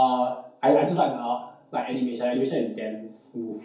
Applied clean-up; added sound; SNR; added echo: none; none; none; reverberation time 0.6 s.